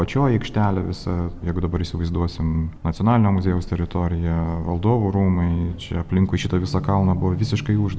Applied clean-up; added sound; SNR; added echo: none; none; none; none.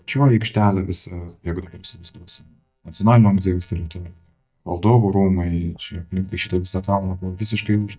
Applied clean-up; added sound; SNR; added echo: neural mask model DeepFilterNet 3.